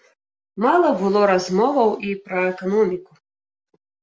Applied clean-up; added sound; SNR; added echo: none; none; none; none.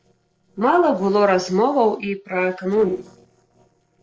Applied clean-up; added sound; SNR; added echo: neural separator model SepFormer DNS4.